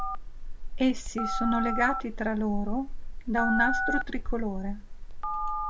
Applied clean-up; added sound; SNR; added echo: none; Telephone; 0 dB; none.